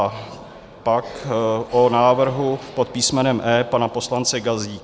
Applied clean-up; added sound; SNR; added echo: none; none; none; none.